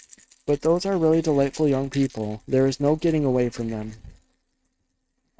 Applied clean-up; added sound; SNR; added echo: neural mask model RNNoise.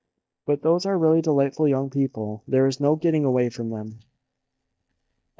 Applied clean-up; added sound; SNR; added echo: neural mask model DeepFilterNet 3.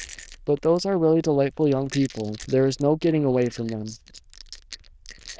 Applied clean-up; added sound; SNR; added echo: neural diffusion model UNIVERSE++.